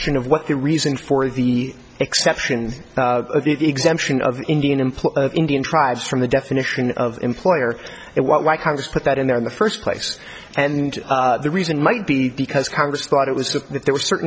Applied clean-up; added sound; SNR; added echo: none; none; none; none.